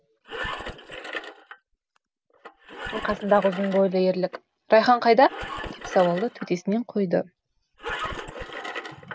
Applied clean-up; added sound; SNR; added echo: none; Engine; 12 dB; none.